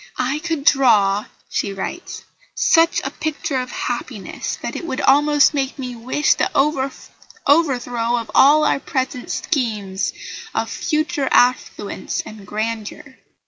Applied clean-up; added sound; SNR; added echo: none; none; none; none.